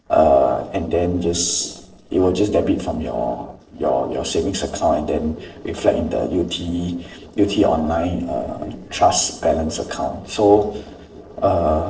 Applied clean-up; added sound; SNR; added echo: neural separator model SepFormer DNS4.